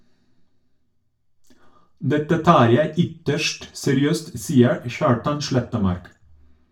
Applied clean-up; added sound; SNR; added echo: none; none; none; reverberation time 0.3 s.